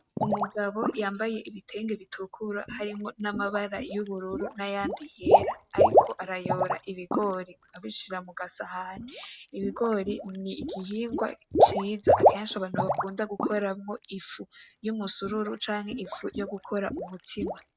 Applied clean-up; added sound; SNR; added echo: neural mask model RNNoise.